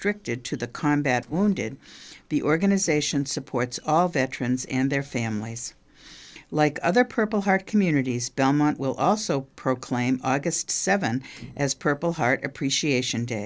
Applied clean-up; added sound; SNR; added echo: neural separator model SepFormer DNS4.